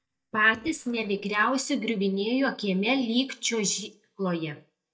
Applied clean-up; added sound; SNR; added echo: neural mask model DeepFilterNet 3.